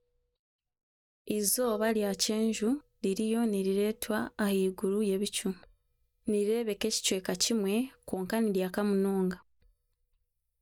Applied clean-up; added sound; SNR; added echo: neural mask model DeepFilterNet 3.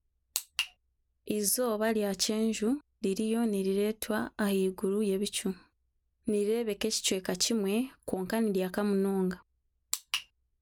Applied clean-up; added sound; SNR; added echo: none; none; none; none.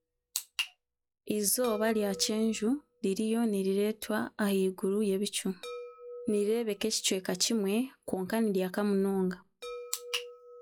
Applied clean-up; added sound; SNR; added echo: classical method log-MMSE.